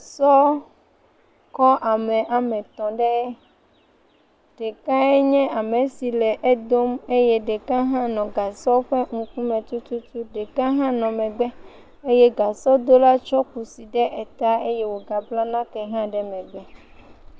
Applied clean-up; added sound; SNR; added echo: none; none; none; none.